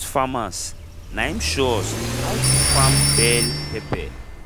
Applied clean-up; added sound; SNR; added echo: none; Accelerating, revving, vroom / Car + Telephone; -3 dB; none.